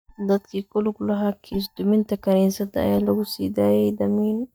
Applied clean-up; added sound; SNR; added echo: neural mask model DeepFilterNet 3.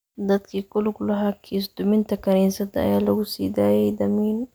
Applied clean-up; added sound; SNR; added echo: none; none; none; none.